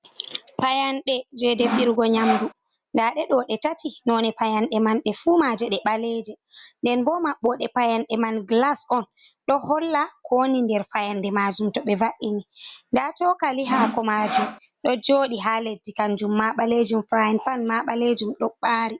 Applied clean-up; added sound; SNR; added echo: none; Sawing; 3 dB; none.